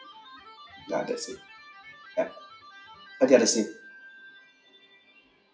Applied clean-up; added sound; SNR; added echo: classical method WPE with log-MMSE.